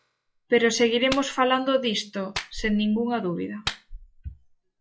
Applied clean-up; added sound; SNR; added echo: classical method log-MMSE.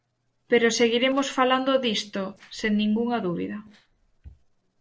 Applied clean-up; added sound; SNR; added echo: neural separator model SepFormer DNS4.